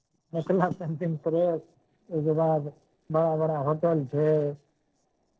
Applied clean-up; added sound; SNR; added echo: neural separator model SepFormer DNS4.